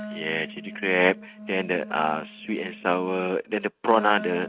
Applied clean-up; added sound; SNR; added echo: neural mask model RNNoise.